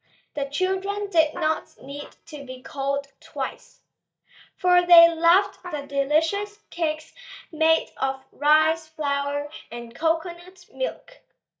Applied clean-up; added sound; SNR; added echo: neural mask model DeepFilterNet 3.